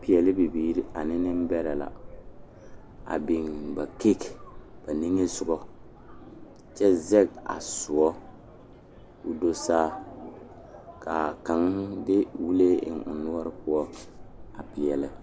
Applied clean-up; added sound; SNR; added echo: none; Subway, metro, underground; 17 dB; none.